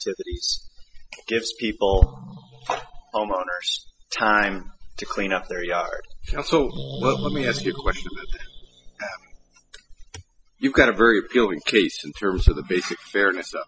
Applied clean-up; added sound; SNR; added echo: classical method spectral subtraction.